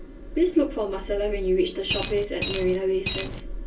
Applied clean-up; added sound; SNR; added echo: none; Coin (dropping); -2 dB; reverberation time 0.2 s.